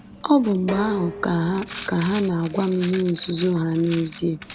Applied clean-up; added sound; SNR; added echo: none; Coin (dropping) + Dishes, pots, and pans; 14 dB; none.